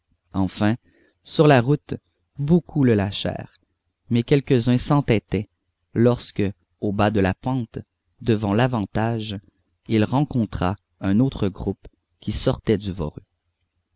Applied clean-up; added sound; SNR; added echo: none; none; none; none.